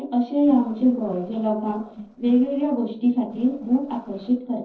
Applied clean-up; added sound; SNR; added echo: neural separator model SepFormer DNS4.